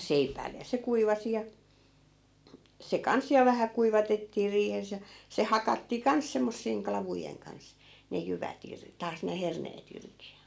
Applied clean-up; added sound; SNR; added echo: none; none; none; none.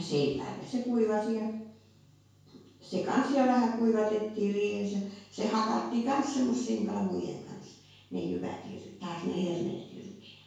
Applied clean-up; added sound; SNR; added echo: none; none; none; reverberation time 0.6 s.